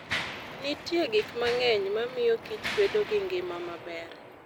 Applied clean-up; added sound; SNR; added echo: none; Mechanisms; 9 dB; none.